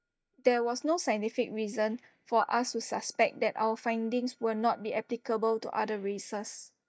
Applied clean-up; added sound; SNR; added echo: neural mask model DeepFilterNet 3.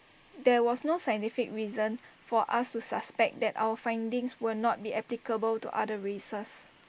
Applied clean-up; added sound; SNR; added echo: neural mask model Resemble Enhance denoiser.